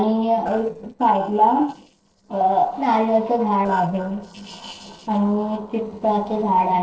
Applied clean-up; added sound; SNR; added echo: neural separator model SepFormer DNS4.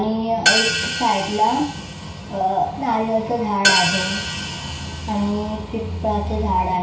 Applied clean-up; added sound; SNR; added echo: none; Hi-hat; 3 dB; reverberation time 0.6 s.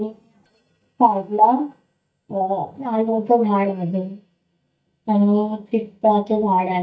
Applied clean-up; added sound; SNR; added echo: neural mask model DeepFilterNet 3.